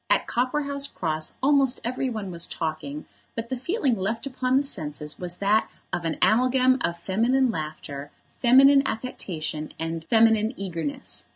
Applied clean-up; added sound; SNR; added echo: none; none; none; none.